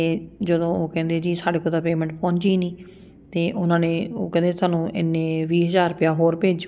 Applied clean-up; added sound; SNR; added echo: none; none; none; none.